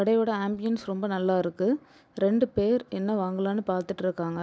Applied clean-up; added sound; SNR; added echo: none; none; none; none.